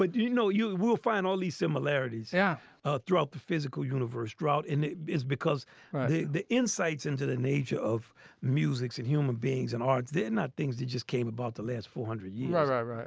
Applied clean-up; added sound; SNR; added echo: none; none; none; none.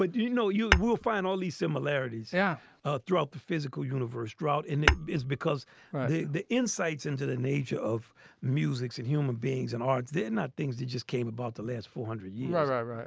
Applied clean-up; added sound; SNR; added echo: none; Tap / Hammer / Glass; 5 dB; none.